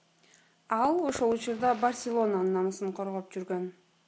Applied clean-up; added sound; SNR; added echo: none; Fireworks; 16 dB; none.